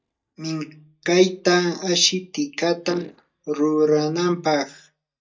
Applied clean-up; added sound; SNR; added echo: neural mask model DeepFilterNet 3.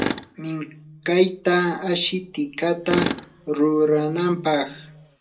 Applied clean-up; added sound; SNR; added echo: none; Tools; 10 dB; reverberation time 0.2 s.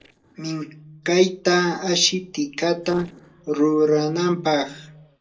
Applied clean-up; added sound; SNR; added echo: neural separator model SepFormer DNS4.